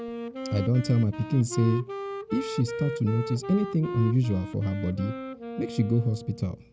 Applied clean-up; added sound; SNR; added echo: none; Wind instrument, woodwind instrument; 9 dB; none.